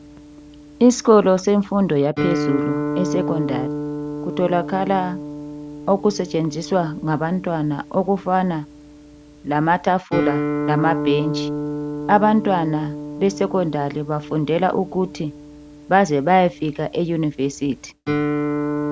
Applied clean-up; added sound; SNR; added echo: none; Guitar; 7 dB; none.